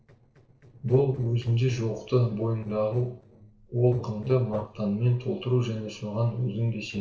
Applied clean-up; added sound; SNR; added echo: neural separator model SepFormer DNS4.